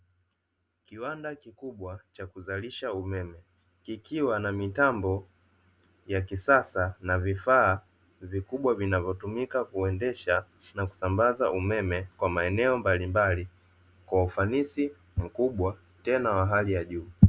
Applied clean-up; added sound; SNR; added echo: none; none; none; none.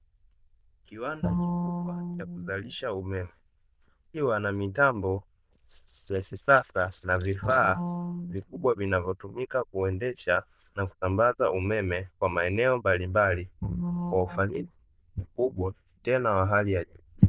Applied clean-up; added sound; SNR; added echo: neural diffusion model UNIVERSE++.